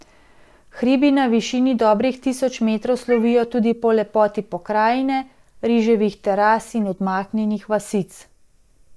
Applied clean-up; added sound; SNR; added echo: neural mask model DeepFilterNet 3.